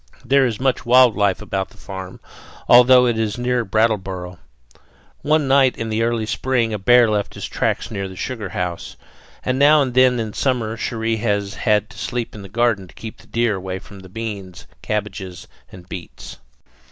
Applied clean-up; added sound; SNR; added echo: none; none; none; none.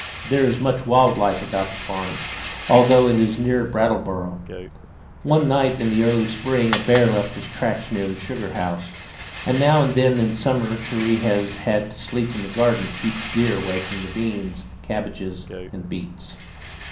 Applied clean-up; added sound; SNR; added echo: none; Rattle; 11 dB; reverberation time 0.6 s.